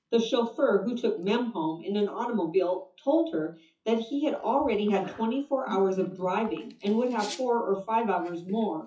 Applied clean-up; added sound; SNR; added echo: classical method WPE with log-MMSE.